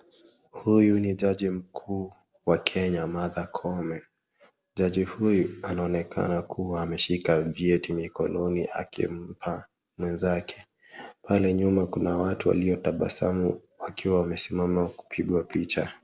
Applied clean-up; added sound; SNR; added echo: none; none; none; none.